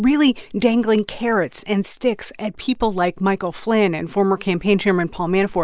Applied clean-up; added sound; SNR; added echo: none; none; none; none.